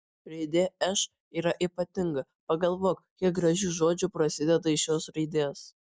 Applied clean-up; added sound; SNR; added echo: none; none; none; none.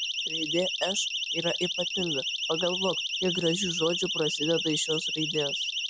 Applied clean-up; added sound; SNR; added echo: none; Siren; 0 dB; none.